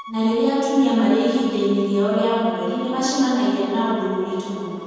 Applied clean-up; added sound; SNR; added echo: none; Bowed string instrument; 19 dB; reverberation time 2.1 s.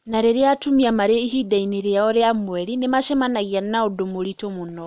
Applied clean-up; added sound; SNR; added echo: none; none; none; none.